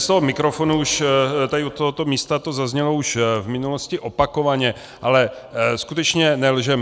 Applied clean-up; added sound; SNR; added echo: none; none; none; none.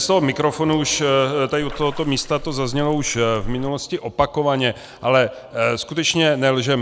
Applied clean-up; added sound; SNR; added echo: none; Splash, splatter; 11 dB; none.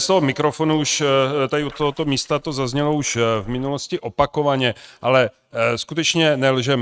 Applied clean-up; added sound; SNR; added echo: neural mask model RNNoise.